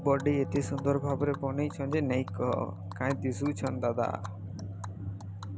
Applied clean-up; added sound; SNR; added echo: none; Animal + Wind instrument, woodwind instrument; 14 dB; none.